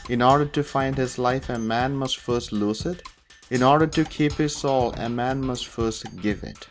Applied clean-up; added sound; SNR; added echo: none; Percussion; 15 dB; none.